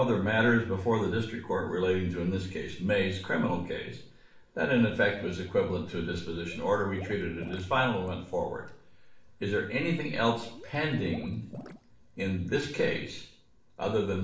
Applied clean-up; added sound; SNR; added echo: neural separator model SepFormer DNS4.